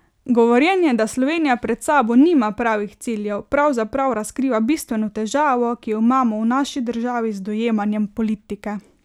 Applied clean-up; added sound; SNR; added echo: none; none; none; none.